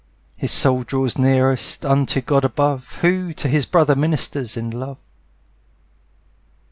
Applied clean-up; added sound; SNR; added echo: none; none; none; none.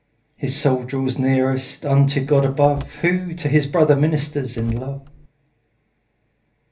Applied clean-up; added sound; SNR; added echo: none; Car; 17 dB; reverberation time 0.3 s.